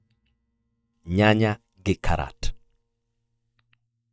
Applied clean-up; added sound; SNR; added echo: neural mask model DeepFilterNet 3.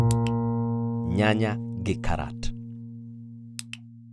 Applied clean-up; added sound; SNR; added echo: none; Bowed string instrument; -2 dB; none.